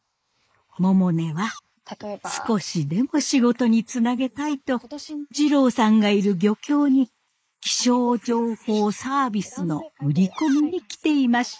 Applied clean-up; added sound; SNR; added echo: neural mask model Resemble Enhance denoiser.